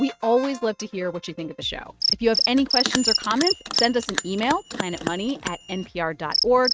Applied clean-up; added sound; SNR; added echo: neural mask model RNNoise.